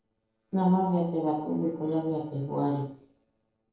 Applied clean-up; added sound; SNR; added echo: neural separator model SepFormer DNS4.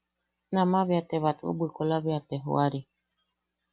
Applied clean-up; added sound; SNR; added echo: none; none; none; none.